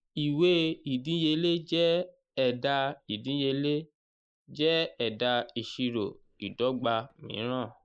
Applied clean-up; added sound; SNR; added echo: neural mask model Resemble Enhance denoiser.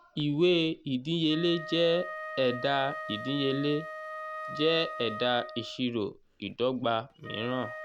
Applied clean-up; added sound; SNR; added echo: none; Wind instrument, woodwind instrument; 11 dB; none.